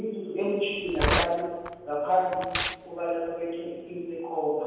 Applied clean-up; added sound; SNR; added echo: none; Tearing; 4 dB; reverberation time 1.2 s.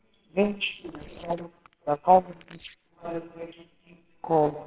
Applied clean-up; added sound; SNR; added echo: neural separator model SepFormer WHAMR!.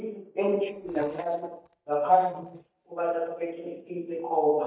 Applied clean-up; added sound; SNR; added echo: neural mask model DeepFilterNet 3.